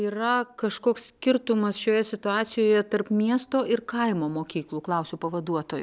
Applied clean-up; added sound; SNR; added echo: none; none; none; none.